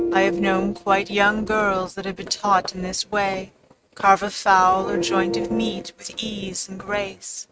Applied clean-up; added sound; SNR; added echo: neural mask model RNNoise.